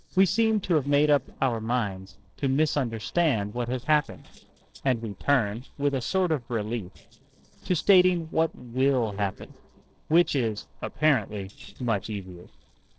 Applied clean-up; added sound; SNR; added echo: neural separator model SepFormer DNS4.